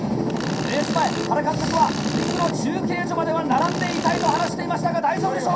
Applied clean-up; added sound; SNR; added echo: none; Tools; 11 dB; reverberation time 0.3 s.